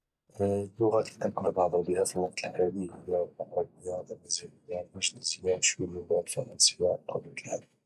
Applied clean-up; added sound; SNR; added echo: neural mask model DeepFilterNet 3.